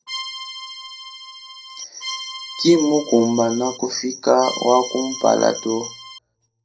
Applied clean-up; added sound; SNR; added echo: none; Accordion; 13 dB; reverberation time 0.2 s.